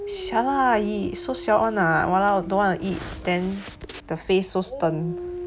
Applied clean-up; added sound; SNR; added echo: none; Dog; 13 dB; none.